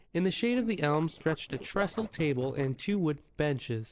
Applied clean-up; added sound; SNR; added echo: neural separator model SepFormer DNS4.